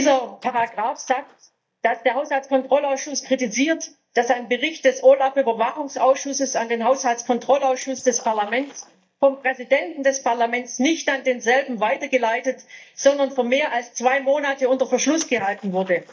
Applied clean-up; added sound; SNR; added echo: neural mask model DeepFilterNet 3.